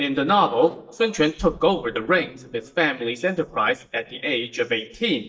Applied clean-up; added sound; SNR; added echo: neural mask model DeepFilterNet 3.